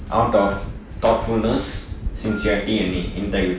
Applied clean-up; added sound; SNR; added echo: none; Wind instrument, woodwind instrument; 16 dB; none.